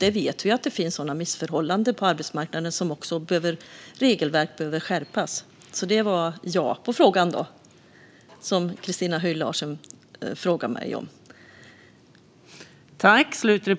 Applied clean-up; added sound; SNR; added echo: none; none; none; none.